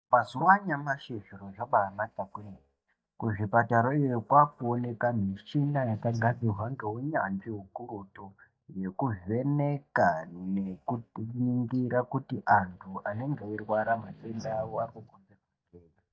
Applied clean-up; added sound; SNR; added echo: neural mask model DeepFilterNet 3.